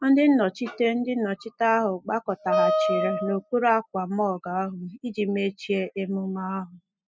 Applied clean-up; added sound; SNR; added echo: classical method spectral subtraction.